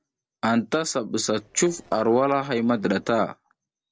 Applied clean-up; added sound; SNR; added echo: neural separator model SepFormer DNS4.